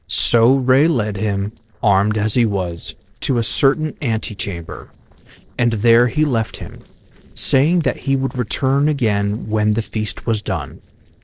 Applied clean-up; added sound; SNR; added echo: neural separator model SepFormer DNS4.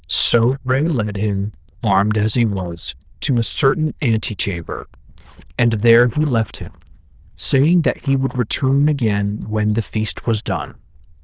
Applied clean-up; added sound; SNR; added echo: neural diffusion model UNIVERSE++.